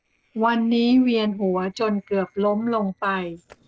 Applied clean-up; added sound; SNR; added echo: neural separator model SepFormer DNS4.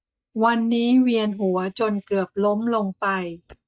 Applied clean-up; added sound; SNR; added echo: neural mask model DeepFilterNet 3.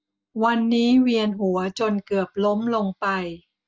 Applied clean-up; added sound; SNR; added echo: none; none; none; none.